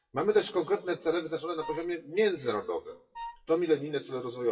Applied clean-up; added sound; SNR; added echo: classical method WPE with log-MMSE.